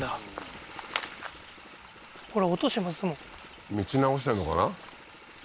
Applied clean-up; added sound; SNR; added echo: none; none; none; none.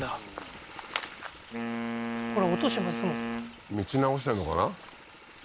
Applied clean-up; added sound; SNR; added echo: none; Wind instrument, woodwind instrument; 3 dB; none.